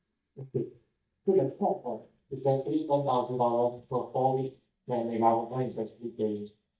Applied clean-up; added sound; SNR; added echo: neural mask model DeepFilterNet 3.